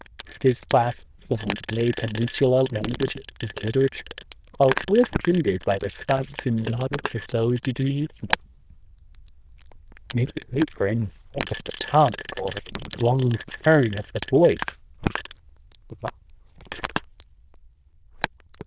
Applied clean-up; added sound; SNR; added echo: neural diffusion model UNIVERSE++.